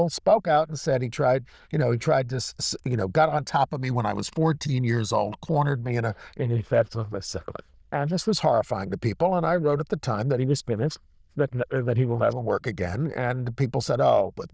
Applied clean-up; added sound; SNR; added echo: neural diffusion model UNIVERSE++.